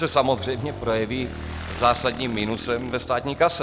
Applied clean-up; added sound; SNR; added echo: none; Motorcycle / Engine; 11 dB; none.